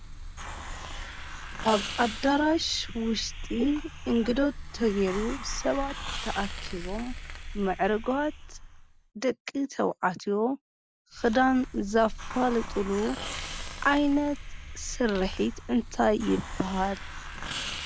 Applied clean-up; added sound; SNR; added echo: none; Hiss; 9 dB; none.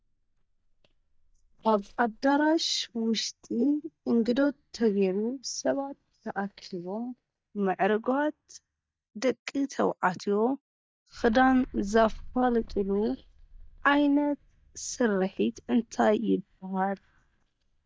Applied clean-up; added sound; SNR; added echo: neural mask model DeepFilterNet 3.